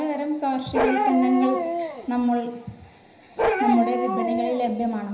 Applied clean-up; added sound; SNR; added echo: none; Bark; 2 dB; reverberation time 0.9 s.